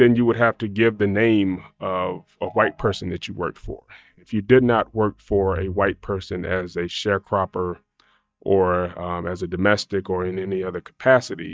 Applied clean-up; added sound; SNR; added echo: neural mask model DeepFilterNet 3.